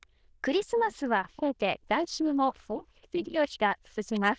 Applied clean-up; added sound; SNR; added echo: neural diffusion model UNIVERSE++.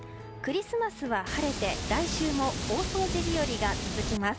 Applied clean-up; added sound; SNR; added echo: none; Water; 2 dB; none.